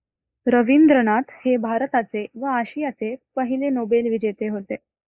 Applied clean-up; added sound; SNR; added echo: neural mask model Resemble Enhance denoiser.